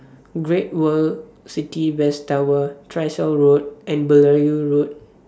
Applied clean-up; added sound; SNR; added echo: none; none; none; none.